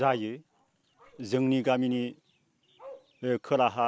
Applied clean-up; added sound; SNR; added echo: neural mask model Resemble Enhance denoiser.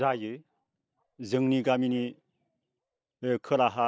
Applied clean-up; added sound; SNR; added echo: neural mask model DeepFilterNet 3.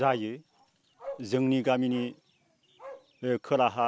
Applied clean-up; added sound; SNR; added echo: none; Bark; 18 dB; none.